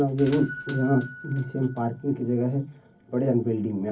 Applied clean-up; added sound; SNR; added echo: none; Doorbell; 3 dB; reverberation time 0.3 s.